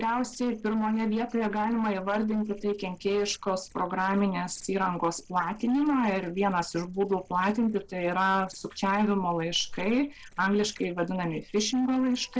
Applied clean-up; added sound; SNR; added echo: neural separator model SepFormer DNS4.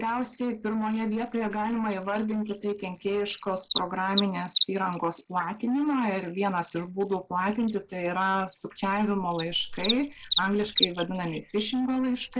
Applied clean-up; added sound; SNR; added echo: neural mask model Resemble Enhance denoiser.